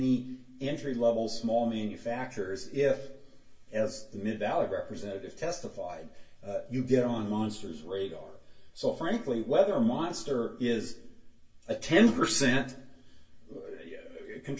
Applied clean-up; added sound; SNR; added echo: none; none; none; reverberation time 0.2 s.